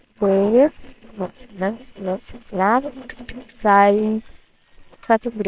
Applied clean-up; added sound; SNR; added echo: neural separator model SepFormer WHAMR!.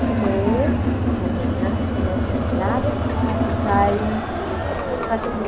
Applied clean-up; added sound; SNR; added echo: none; Crowd; -5 dB; reverberation time 1.4 s.